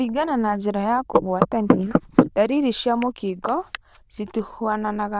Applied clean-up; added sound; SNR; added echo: neural diffusion model UNIVERSE++.